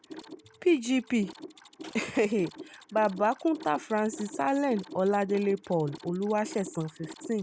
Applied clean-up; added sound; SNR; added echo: none; Mechanisms; 17 dB; none.